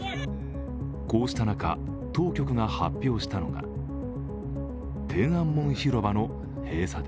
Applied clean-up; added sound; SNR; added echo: none; none; none; none.